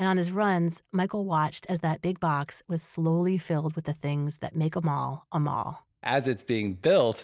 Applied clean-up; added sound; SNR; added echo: none; none; none; none.